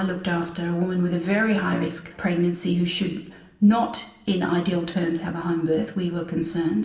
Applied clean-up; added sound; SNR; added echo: none; none; none; reverberation time 0.7 s.